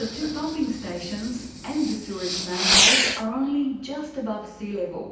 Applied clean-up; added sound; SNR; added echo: none; Fireworks; -2 dB; reverberation time 0.9 s.